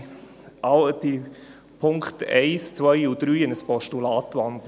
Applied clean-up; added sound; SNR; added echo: none; none; none; none.